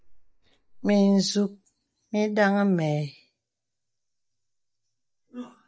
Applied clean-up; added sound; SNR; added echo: neural mask model DeepFilterNet 3.